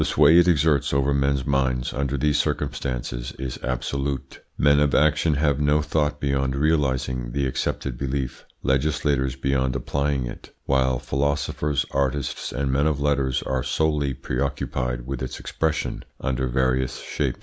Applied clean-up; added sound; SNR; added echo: none; none; none; none.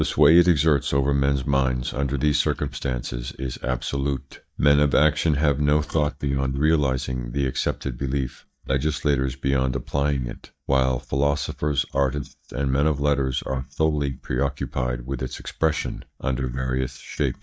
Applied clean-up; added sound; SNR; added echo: neural mask model DeepFilterNet 3.